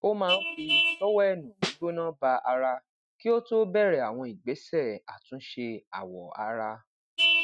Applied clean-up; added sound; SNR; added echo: neural mask model RNNoise.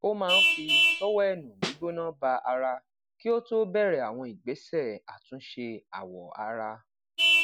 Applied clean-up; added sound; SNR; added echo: none; Vehicle horn, car horn, honking + Snare drum; 0 dB; none.